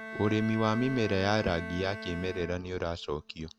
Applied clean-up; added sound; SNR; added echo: none; Bowed string instrument; 11 dB; none.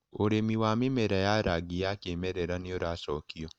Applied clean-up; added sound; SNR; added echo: none; none; none; none.